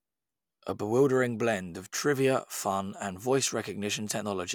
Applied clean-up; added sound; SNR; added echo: none; none; none; none.